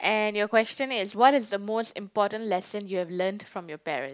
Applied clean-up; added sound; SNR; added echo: none; none; none; none.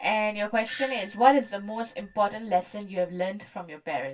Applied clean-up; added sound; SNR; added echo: none; Doorbell; 8 dB; reverberation time 0.1 s.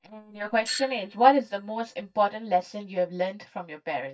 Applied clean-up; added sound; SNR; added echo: neural mask model DeepFilterNet 3.